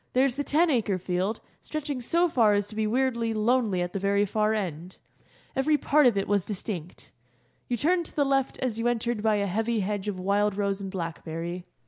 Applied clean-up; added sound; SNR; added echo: none; none; none; none.